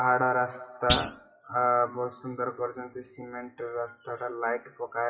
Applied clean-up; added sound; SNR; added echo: classical method WPE with log-MMSE.